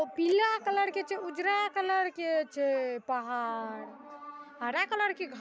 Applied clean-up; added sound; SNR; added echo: none; none; none; none.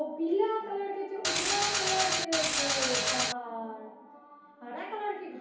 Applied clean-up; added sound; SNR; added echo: none; Mechanisms; -5 dB; reverberation time 2.2 s.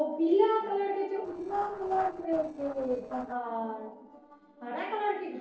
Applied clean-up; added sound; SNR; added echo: neural separator model SepFormer DNS4.